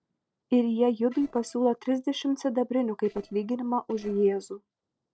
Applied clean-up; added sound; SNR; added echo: neural separator model SepFormer DNS4.